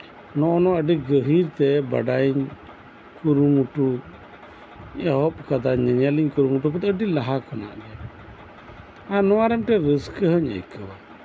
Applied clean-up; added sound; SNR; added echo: none; none; none; none.